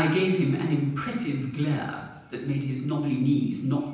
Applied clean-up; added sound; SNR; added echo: none; none; none; reverberation time 0.9 s.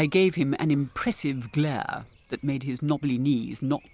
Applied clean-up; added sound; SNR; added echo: none; none; none; none.